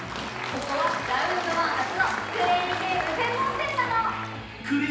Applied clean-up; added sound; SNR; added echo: none; Applause; 5 dB; reverberation time 0.9 s.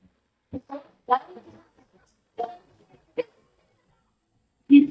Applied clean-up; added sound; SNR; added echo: neural mask model DeepFilterNet 3.